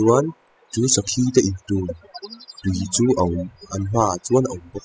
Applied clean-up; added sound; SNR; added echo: classical method spectral subtraction.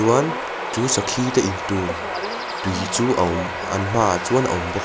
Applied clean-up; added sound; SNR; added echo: none; Bird vocalization, bird call, bird song; 5 dB; none.